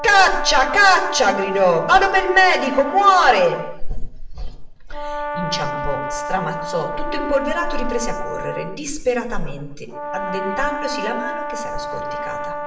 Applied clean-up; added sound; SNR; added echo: none; Brass instrument; 8 dB; reverberation time 0.8 s.